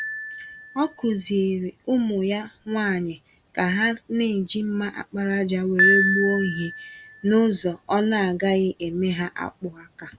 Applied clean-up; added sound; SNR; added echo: none; Piano; 6 dB; none.